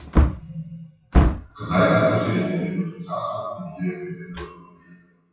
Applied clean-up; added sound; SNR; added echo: classical method WPE with log-MMSE.